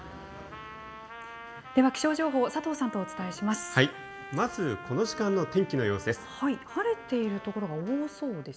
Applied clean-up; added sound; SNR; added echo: none; Trumpet; 14 dB; reverberation time 0.7 s.